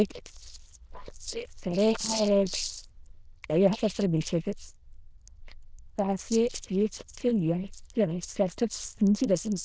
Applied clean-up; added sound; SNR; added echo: neural diffusion model UNIVERSE++.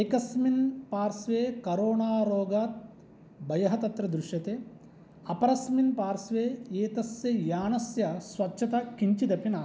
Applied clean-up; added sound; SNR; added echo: none; none; none; none.